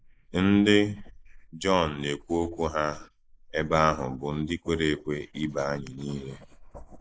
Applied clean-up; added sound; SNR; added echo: neural mask model Resemble Enhance denoiser.